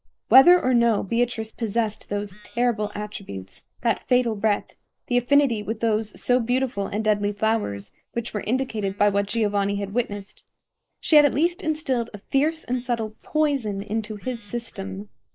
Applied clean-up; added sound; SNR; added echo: neural mask model Resemble Enhance denoiser.